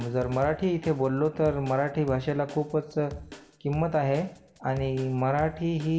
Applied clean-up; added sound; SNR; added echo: none; Drum kit; 18 dB; reverberation time 0.7 s.